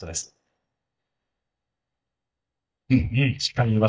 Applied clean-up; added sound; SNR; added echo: neural mask model DeepFilterNet 3.